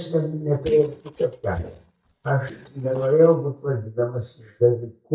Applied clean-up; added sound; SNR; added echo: neural mask model DeepFilterNet 3.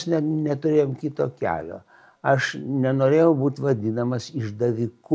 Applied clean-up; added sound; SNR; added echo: none; none; none; none.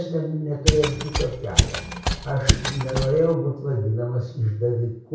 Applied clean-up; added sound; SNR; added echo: none; Mechanisms; -1 dB; reverberation time 0.6 s.